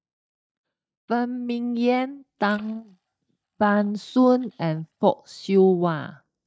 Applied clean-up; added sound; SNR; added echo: neural mask model DeepFilterNet 3.